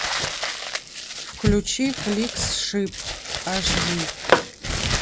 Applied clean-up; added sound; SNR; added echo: none; Crumpling, crinkling + Tap / Hammer; -2 dB; none.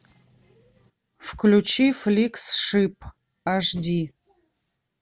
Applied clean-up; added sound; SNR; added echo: none; none; none; none.